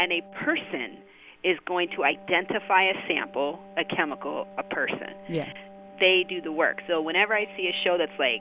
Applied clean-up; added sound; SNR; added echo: none; Wind instrument, woodwind instrument; 19 dB; none.